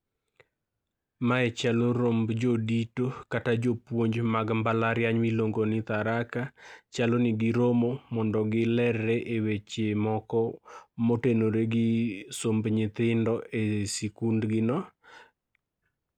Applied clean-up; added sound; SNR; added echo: none; none; none; none.